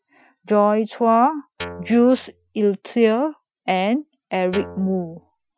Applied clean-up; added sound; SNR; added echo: classical method Wiener filter.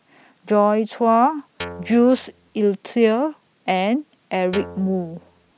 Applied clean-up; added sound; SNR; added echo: none; Guitar; 16 dB; none.